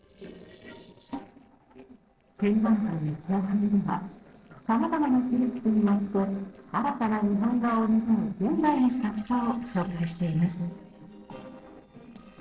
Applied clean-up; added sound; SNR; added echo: neural separator model SepFormer DNS4.